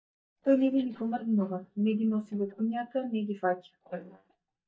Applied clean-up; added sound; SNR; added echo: neural mask model DeepFilterNet 3.